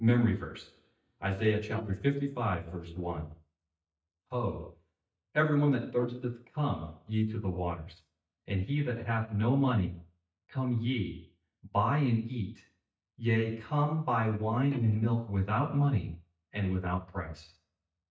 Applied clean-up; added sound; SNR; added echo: neural mask model DeepFilterNet 3.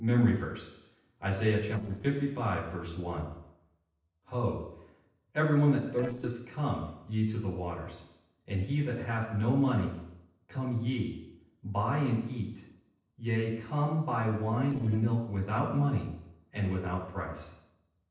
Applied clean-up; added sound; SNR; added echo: neural separator model SepFormer DNS4.